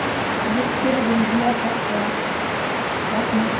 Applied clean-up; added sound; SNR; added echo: none; Waves, surf; -2 dB; reverberation time 0.5 s.